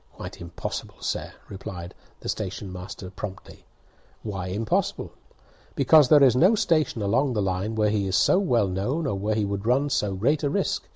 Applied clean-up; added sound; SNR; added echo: none; none; none; none.